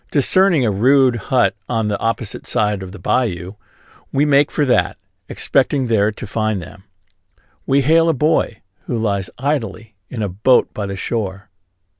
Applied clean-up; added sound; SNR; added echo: none; none; none; none.